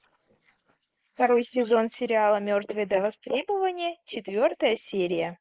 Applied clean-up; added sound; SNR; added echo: neural mask model Resemble Enhance denoiser.